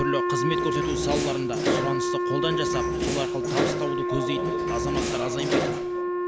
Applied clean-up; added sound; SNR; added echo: none; Wind instrument, woodwind instrument + Door; -5 dB; none.